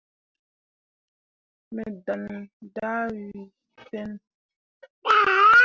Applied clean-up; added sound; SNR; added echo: none; none; none; none.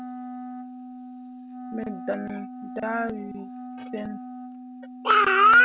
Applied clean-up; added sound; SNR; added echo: none; Wind instrument, woodwind instrument; 13 dB; none.